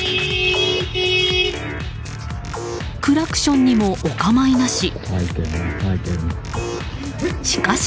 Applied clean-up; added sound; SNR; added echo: none; none; none; none.